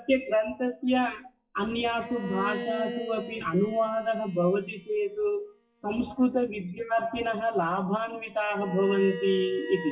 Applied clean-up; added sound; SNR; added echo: classical method WPE with log-MMSE.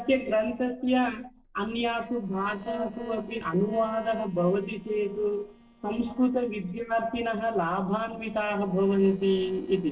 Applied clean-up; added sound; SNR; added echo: neural separator model SepFormer DNS4.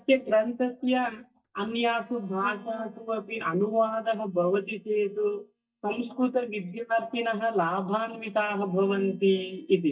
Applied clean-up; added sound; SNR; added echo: neural mask model DeepFilterNet 3.